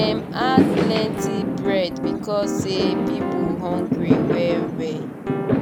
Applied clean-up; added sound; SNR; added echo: none; Fireworks + Piano; -5 dB; none.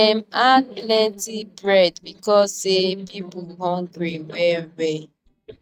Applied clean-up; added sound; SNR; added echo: neural mask model DeepFilterNet 3.